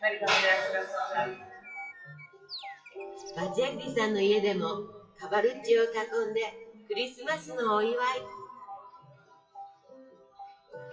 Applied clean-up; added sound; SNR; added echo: classical method WPE with log-MMSE.